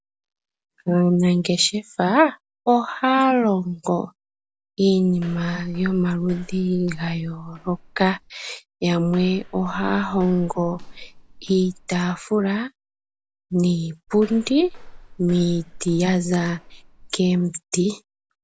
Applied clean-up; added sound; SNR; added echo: none; Walk, footsteps; 17 dB; none.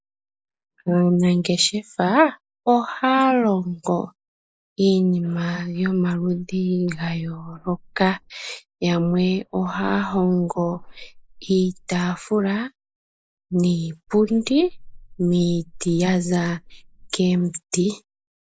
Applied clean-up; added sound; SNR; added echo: neural mask model Resemble Enhance denoiser.